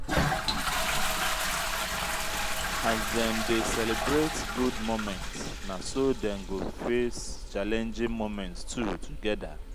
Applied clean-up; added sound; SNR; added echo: none; Toilet flush; -1 dB; none.